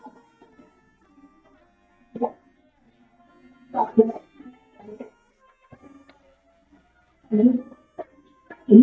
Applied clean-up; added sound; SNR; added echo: neural mask model DeepFilterNet 3.